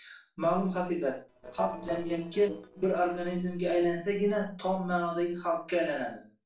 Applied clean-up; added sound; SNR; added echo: neural separator model SepFormer DNS4.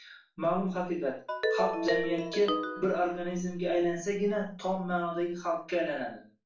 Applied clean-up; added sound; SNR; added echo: none; Ringtone; 1 dB; reverberation time 0.3 s.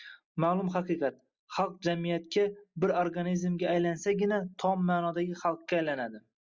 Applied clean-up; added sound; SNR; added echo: none; none; none; none.